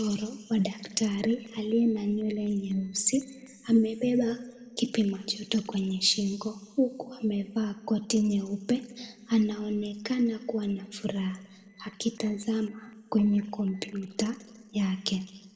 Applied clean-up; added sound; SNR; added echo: neural separator model SepFormer DNS4.